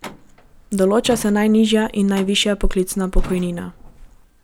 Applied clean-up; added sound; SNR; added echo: none; Truck; 19 dB; none.